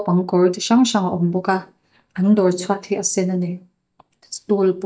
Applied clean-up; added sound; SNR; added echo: neural mask model DeepFilterNet 3.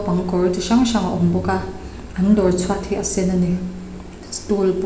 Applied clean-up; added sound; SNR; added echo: none; none; none; none.